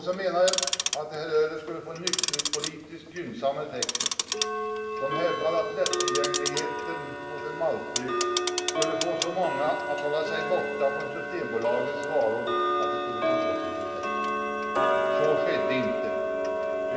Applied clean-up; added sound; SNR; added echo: none; Tick-tock; -2 dB; reverberation time 1.2 s.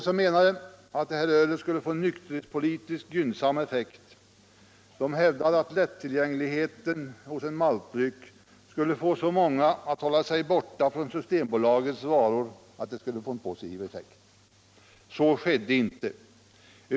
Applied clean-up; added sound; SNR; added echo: none; none; none; none.